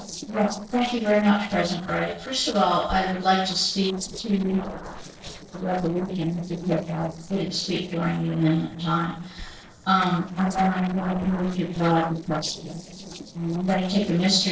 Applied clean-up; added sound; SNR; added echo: neural separator model SepFormer DNS4.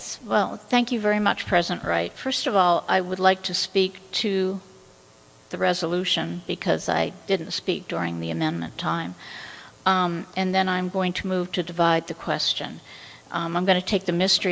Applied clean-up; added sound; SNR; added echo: none; none; none; none.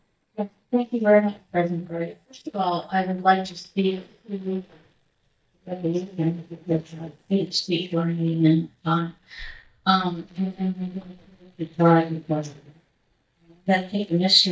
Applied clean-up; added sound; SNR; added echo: neural mask model DeepFilterNet 3.